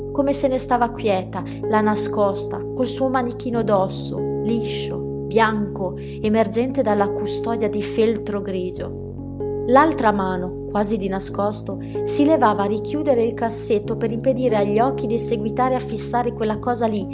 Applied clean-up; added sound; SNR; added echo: none; Piano; 6 dB; none.